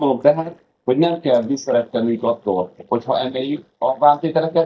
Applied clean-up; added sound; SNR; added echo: neural mask model DeepFilterNet 3.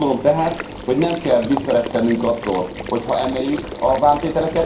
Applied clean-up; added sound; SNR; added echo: none; Water / Liquid; 11 dB; reverberation time 0.5 s.